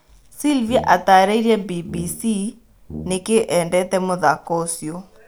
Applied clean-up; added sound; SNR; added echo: none; Brass instrument; 14 dB; none.